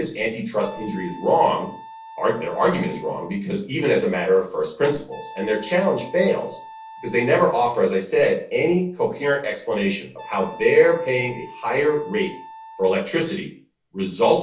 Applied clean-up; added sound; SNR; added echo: none; Wind instrument, woodwind instrument; 19 dB; reverberation time 0.4 s.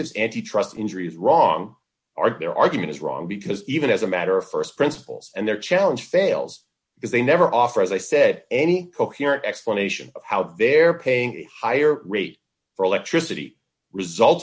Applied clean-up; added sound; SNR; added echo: none; none; none; none.